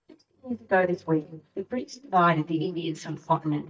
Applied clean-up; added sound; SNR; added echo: neural mask model DeepFilterNet 3.